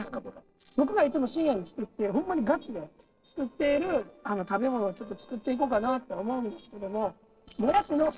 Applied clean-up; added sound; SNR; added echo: neural separator model SepFormer DNS4.